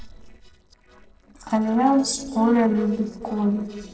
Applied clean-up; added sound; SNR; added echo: neural separator model SepFormer DNS4.